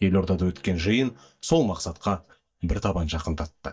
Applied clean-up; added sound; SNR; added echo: neural mask model DeepFilterNet 3.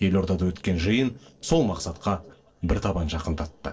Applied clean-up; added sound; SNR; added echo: neural separator model SepFormer DNS4.